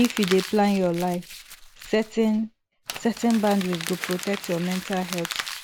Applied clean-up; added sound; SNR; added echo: none; Crumpling, crinkling; 11 dB; none.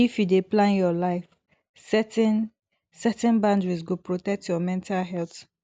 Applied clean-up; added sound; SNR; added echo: none; none; none; none.